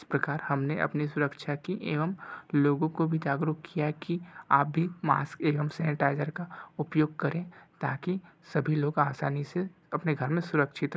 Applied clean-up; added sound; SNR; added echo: none; none; none; none.